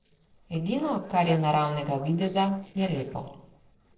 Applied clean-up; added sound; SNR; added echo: neural separator model SepFormer DNS4.